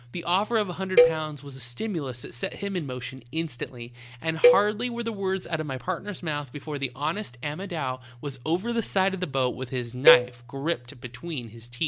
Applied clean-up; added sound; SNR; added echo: none; Cowbell; -2 dB; none.